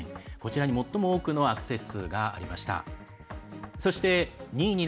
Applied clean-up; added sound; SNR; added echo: none; none; none; none.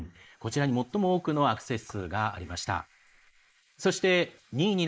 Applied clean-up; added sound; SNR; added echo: neural mask model Resemble Enhance denoiser.